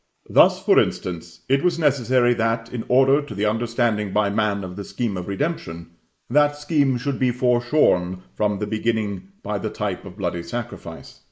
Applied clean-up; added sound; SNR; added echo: neural mask model Resemble Enhance denoiser.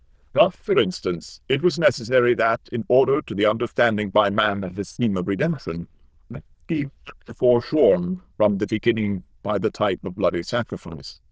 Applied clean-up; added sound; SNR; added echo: neural diffusion model UNIVERSE++.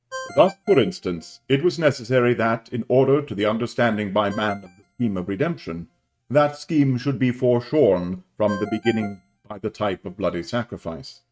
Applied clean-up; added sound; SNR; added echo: neural mask model RNNoise.